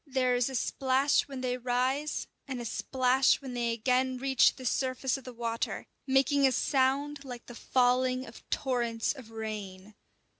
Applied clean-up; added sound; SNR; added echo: none; none; none; none.